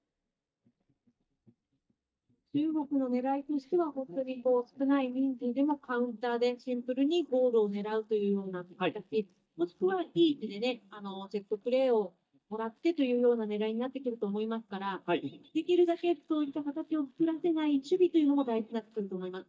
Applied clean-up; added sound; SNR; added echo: neural mask model DeepFilterNet 3.